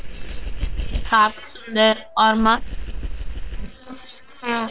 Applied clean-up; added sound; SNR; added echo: neural separator model SepFormer WHAM!.